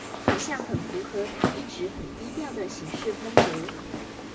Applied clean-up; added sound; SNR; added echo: none; Walk, footsteps; -5 dB; reverberation time 1.0 s.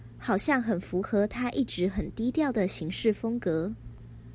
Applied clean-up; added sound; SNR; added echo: none; none; none; none.